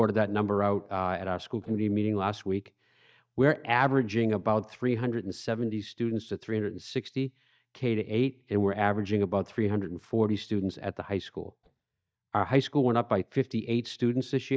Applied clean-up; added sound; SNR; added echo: neural mask model DeepFilterNet 3.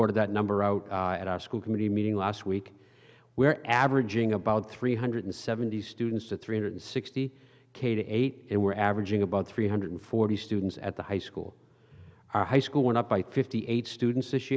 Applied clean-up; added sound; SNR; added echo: none; none; none; none.